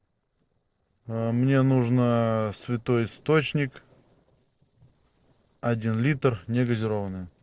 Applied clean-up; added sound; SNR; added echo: neural separator model SepFormer DNS4.